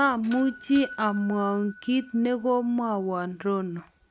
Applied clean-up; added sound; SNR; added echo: none; Doorbell; 19 dB; none.